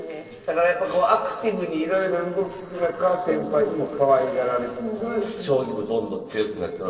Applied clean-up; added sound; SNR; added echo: neural separator model SepFormer DNS4.